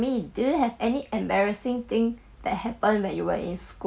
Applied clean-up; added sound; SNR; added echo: none; none; none; none.